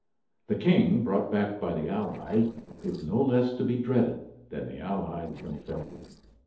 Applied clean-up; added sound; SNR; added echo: neural separator model SepFormer DNS4.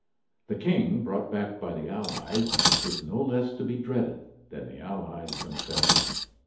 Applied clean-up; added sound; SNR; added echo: none; Cutlery, silverware; 1 dB; reverberation time 2.2 s.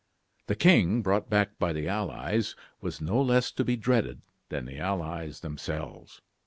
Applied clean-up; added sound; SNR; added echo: none; none; none; none.